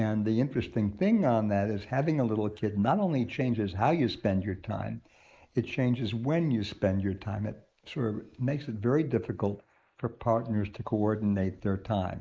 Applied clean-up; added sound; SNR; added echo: neural mask model Resemble Enhance denoiser.